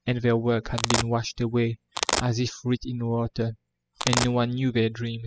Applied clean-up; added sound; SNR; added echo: classical method spectral subtraction.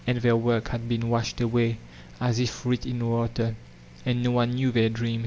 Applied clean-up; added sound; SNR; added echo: none; none; none; none.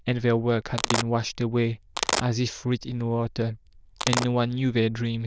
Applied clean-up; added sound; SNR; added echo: neural diffusion model UNIVERSE++.